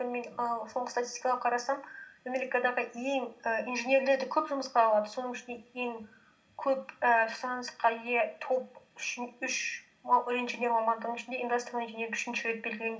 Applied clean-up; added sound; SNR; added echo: none; none; none; reverberation time 0.2 s.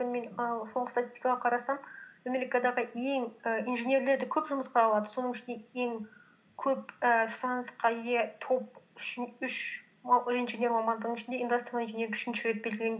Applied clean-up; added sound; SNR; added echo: none; none; none; none.